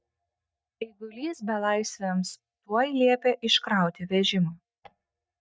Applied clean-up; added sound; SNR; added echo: neural mask model DeepFilterNet 3.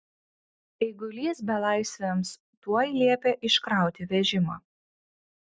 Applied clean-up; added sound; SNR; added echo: none; none; none; none.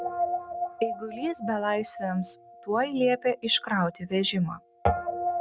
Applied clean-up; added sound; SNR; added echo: none; Guitar; 4 dB; none.